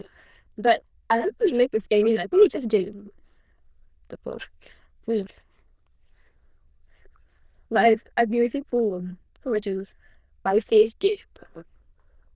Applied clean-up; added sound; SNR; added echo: neural diffusion model UNIVERSE++.